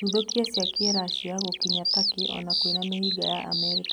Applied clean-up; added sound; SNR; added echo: none; Bird vocalization, bird call, bird song; -3 dB; none.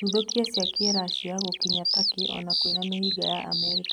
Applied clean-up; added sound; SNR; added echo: neural mask model RNNoise.